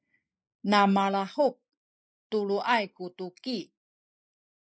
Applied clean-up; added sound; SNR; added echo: neural mask model Resemble Enhance denoiser.